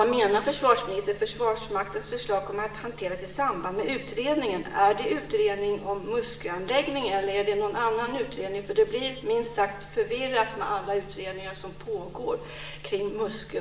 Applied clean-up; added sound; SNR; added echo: none; none; none; reverberation time 1.1 s.